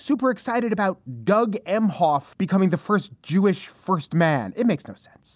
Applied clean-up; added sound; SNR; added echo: none; none; none; none.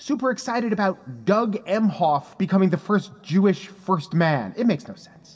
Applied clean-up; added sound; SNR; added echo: none; none; none; reverberation time 1.9 s.